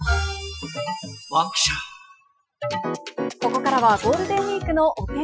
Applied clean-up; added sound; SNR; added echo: classical method Wiener filter.